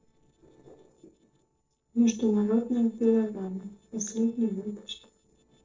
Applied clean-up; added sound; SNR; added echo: neural separator model SepFormer DNS4.